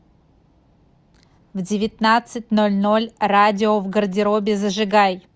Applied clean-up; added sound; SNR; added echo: none; none; none; none.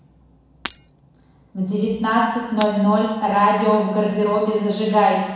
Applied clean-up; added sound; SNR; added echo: none; Shatter; 19 dB; reverberation time 1.1 s.